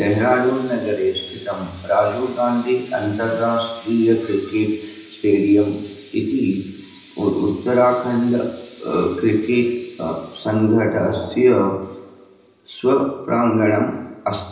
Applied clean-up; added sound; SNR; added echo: none; none; none; reverberation time 0.9 s.